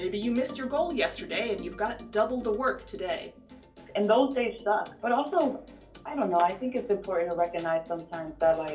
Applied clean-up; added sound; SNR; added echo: none; none; none; reverberation time 0.3 s.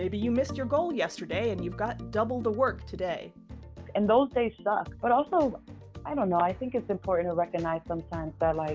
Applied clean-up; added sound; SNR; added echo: none; none; none; none.